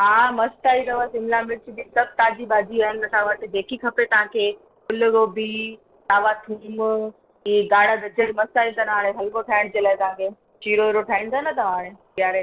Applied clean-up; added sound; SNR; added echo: neural separator model SepFormer DNS4.